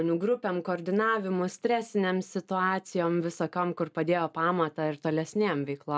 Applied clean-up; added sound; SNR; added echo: none; none; none; none.